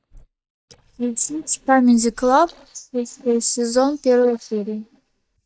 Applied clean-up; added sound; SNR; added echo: neural mask model DeepFilterNet 3.